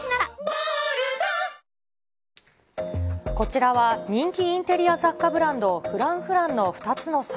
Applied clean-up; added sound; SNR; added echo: none; none; none; none.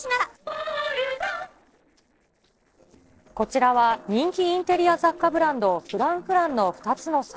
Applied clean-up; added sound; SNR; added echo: neural separator model SepFormer DNS4.